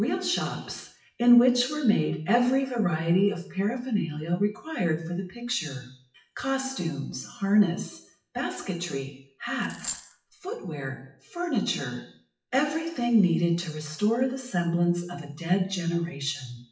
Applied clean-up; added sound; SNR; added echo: classical method WPE with log-MMSE.